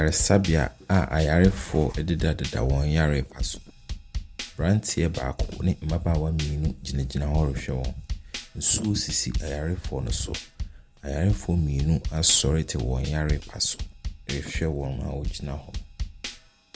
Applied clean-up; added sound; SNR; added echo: none; Drum / Drum kit; 10 dB; none.